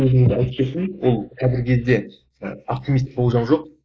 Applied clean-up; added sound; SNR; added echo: neural mask model Resemble Enhance denoiser.